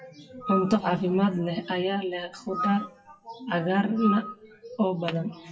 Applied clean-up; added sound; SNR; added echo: classical method WPE with log-MMSE.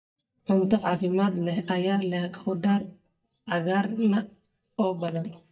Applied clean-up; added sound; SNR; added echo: neural mask model DeepFilterNet 3.